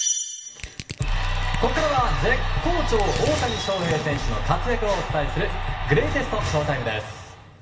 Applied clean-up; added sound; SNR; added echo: none; Crushing; 15 dB; reverberation time 0.7 s.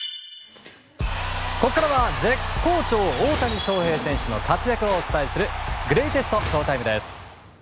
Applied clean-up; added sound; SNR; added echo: none; none; none; none.